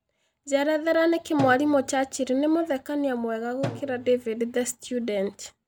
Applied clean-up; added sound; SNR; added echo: none; Drum; 15 dB; none.